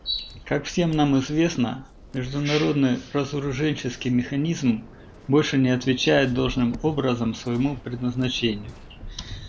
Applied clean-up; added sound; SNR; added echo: none; Waves, surf; 17 dB; none.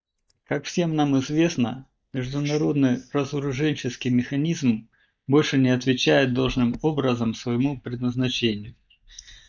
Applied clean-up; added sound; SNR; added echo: neural mask model DeepFilterNet 3.